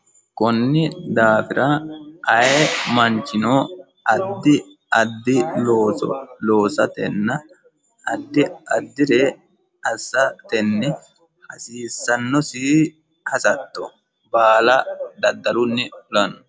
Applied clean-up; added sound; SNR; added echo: none; none; none; none.